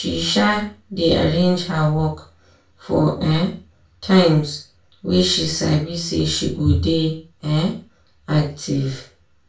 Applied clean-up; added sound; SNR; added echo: none; none; none; reverberation time 0.3 s.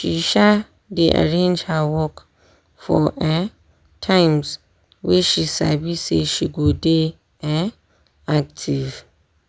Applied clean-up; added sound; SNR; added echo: none; none; none; none.